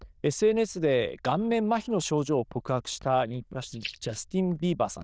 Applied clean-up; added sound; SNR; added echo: neural diffusion model UNIVERSE++.